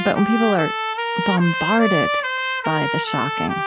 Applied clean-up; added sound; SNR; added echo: none; Trumpet; 2 dB; none.